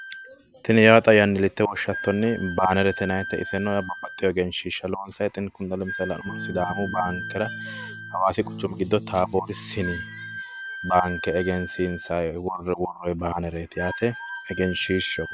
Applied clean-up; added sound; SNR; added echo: none; Wind instrument, woodwind instrument + Electric guitar / Strum; 12 dB; none.